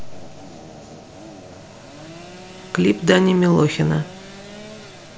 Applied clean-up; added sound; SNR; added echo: none; Sawing / Engine; 19 dB; none.